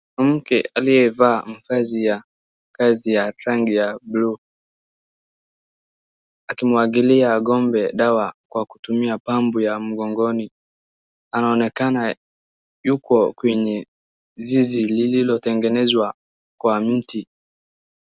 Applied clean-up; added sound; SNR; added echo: none; none; none; none.